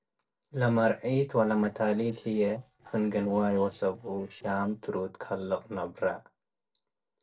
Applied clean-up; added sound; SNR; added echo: neural separator model SepFormer DNS4.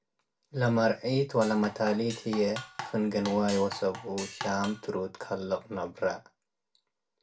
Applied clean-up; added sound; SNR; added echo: none; Drum kit; 12 dB; reverberation time 0.2 s.